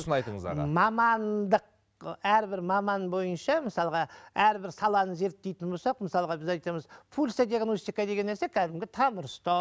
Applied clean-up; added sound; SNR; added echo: none; none; none; none.